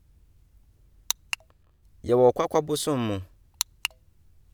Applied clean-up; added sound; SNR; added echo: none; none; none; none.